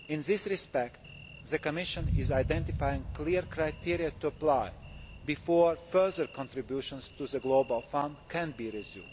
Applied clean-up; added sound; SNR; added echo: none; Thunder; 8 dB; none.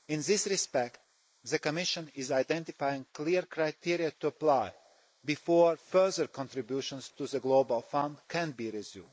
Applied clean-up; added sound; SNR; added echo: neural mask model Resemble Enhance denoiser.